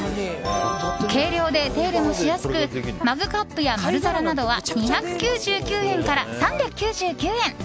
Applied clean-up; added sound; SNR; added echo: none; none; none; none.